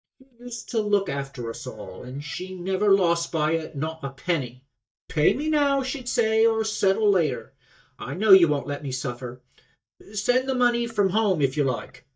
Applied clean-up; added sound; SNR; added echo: neural mask model DeepFilterNet 3.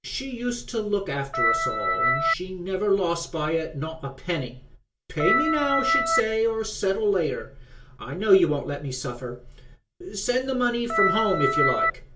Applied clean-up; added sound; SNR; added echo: none; Organ; -3 dB; reverberation time 0.2 s.